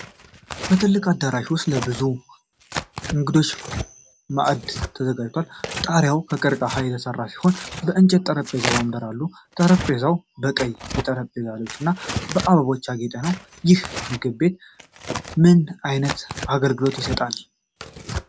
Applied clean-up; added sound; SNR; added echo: none; Tearing; 11 dB; none.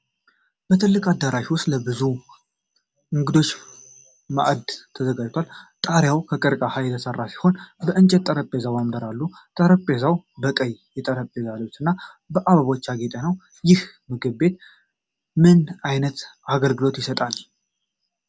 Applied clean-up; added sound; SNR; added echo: none; none; none; none.